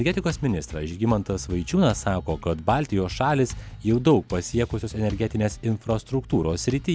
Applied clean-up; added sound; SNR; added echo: none; none; none; none.